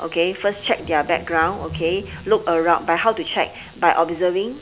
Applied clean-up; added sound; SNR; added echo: none; Thunder; 19 dB; none.